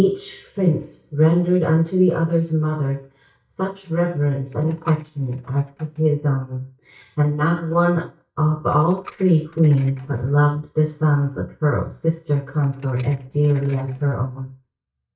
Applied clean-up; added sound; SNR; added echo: neural mask model DeepFilterNet 3.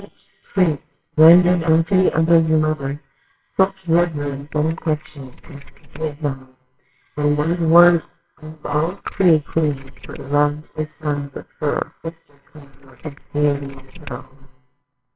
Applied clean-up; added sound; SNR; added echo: neural separator model SepFormer WHAMR!.